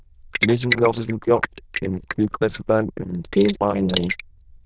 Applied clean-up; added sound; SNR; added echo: neural diffusion model UNIVERSE++.